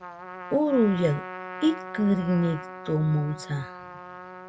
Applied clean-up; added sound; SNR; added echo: none; Trumpet; 13 dB; none.